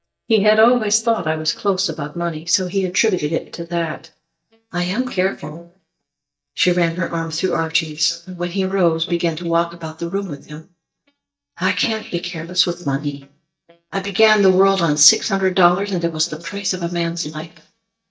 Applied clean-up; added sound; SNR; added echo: neural mask model DeepFilterNet 3.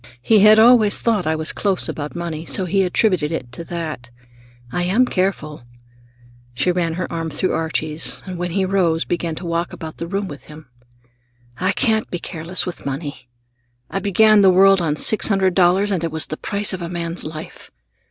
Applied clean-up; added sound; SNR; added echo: none; none; none; none.